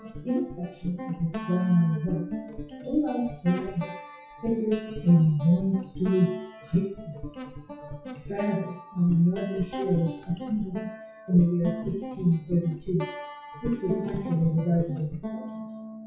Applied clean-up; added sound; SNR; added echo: classical method WPE with log-MMSE.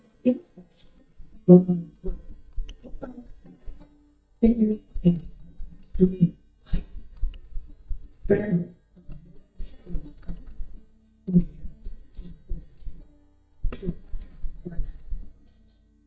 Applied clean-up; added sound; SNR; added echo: neural mask model DeepFilterNet 3.